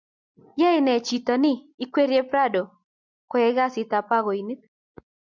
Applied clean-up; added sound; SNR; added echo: none; none; none; none.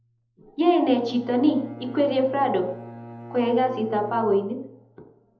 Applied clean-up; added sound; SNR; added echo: none; Bowed string instrument; 17 dB; reverberation time 0.9 s.